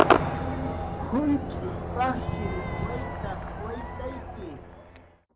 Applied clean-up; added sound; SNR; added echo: none; Crowd / Cheering / Fireworks; -5 dB; none.